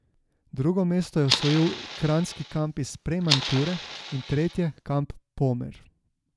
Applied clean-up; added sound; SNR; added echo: none; Fire; 6 dB; none.